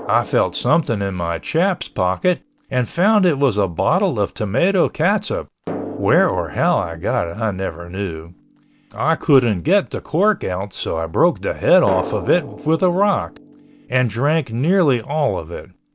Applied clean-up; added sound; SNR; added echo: none; Drum; 17 dB; none.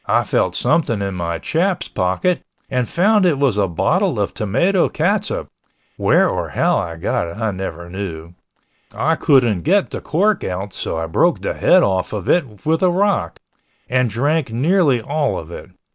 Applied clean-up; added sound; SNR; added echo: none; none; none; none.